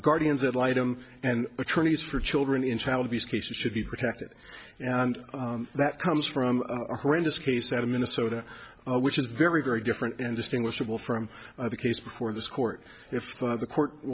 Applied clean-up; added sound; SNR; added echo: none; none; none; none.